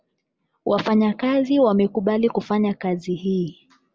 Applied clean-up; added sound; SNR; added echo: none; none; none; none.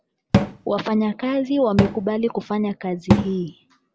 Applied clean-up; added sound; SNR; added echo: none; Cupboard open or close / Drawer open or close; 2 dB; none.